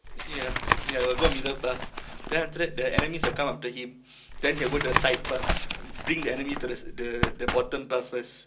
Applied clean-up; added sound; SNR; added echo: none; Tap; 0 dB; reverberation time 0.2 s.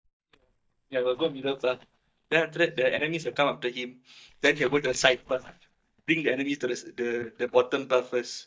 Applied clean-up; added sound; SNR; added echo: neural mask model DeepFilterNet 3.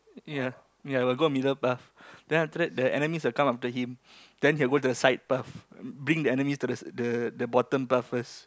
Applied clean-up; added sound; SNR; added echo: none; none; none; none.